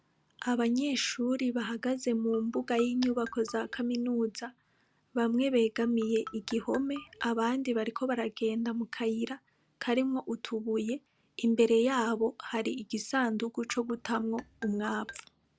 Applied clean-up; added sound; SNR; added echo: none; Marimba, xylophone; 17 dB; none.